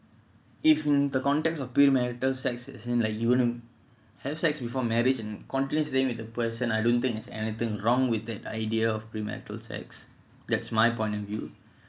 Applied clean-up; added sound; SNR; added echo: none; none; none; none.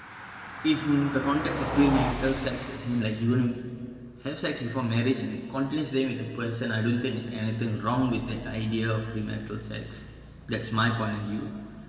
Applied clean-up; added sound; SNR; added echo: none; Car passing by; 11 dB; reverberation time 2.3 s.